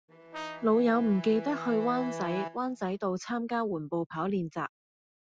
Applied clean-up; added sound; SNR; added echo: none; Brass instrument + Bowed string instrument; 10 dB; none.